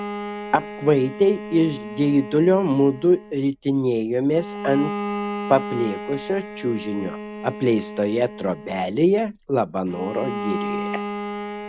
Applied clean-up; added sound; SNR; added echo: none; Bowed string instrument; 10 dB; none.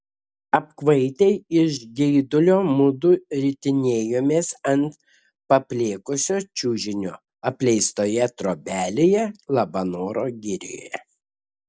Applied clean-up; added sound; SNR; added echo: none; none; none; none.